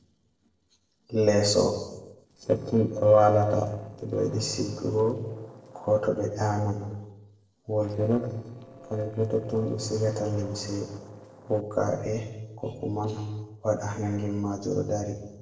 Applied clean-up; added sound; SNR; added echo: neural separator model SepFormer DNS4.